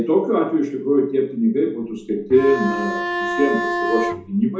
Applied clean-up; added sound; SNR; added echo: none; Bowed string instrument; 5 dB; reverberation time 0.5 s.